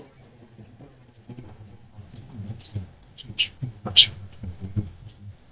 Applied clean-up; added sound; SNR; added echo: neural mask model DeepFilterNet 3.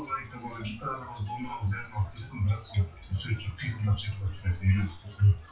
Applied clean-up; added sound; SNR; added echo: classical method WPE with log-MMSE.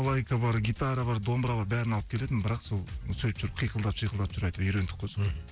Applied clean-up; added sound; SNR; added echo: none; none; none; none.